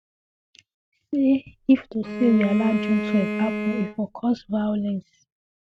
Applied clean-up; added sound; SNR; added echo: none; Bowed string instrument; 5 dB; none.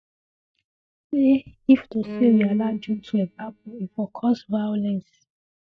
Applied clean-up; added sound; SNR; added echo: neural mask model DeepFilterNet 3.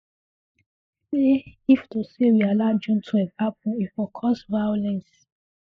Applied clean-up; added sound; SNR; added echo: neural mask model Resemble Enhance denoiser.